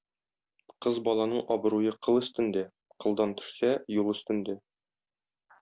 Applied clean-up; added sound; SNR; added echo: none; none; none; none.